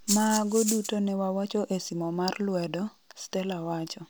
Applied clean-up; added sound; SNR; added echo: none; Rattle (instrument); 4 dB; none.